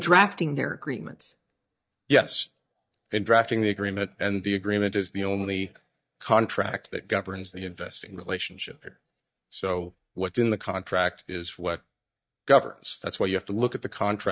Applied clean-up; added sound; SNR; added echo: neural mask model DeepFilterNet 3.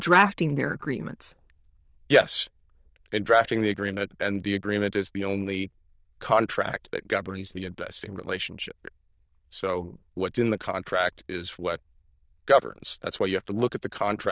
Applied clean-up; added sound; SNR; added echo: neural diffusion model UNIVERSE++.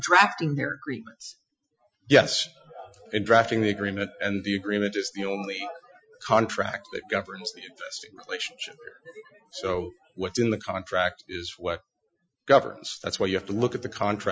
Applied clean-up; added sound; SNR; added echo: classical method Wiener filter.